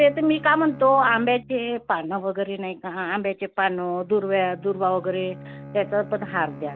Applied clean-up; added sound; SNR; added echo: none; Bowed string instrument; 18 dB; none.